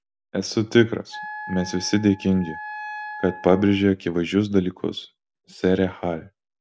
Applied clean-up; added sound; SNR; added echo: none; Wind instrument, woodwind instrument; 14 dB; none.